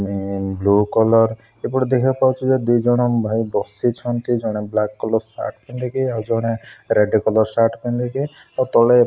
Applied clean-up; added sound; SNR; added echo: none; none; none; none.